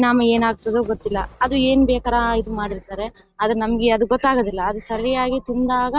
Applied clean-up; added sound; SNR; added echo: neural mask model RNNoise.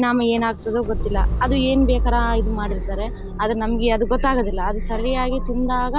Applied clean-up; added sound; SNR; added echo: none; Idling / Engine starting / Motor vehicle (road); 2 dB; none.